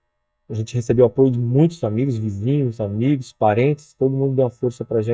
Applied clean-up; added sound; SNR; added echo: neural mask model DeepFilterNet 3.